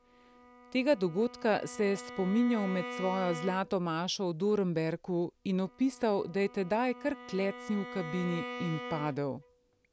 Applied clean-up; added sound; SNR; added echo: none; Bowed string instrument; 13 dB; none.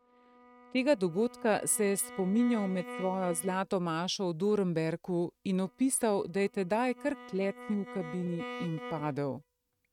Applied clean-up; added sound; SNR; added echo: neural mask model RNNoise.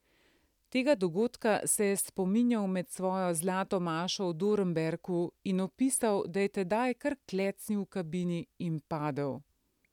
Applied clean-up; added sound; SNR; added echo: none; none; none; none.